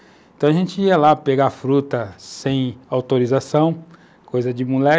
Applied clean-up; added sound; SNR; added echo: none; none; none; none.